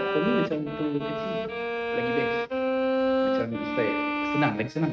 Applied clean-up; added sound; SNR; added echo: neural mask model RNNoise.